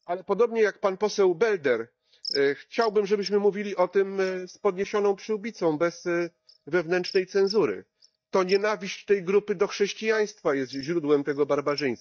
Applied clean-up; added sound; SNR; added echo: neural mask model DeepFilterNet 3.